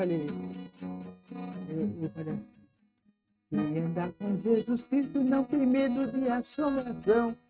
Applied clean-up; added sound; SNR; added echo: neural mask model RNNoise.